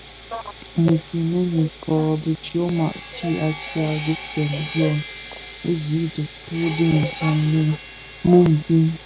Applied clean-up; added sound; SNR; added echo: none; Sawing; 15 dB; none.